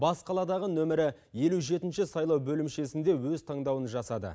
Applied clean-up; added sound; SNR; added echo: none; none; none; none.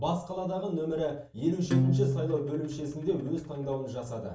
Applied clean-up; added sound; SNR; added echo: none; Acoustic guitar; 1 dB; reverberation time 0.4 s.